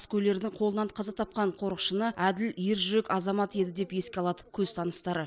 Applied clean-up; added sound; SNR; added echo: none; none; none; none.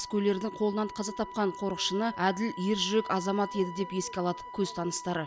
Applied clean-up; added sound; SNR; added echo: none; Wind instrument, woodwind instrument; 12 dB; none.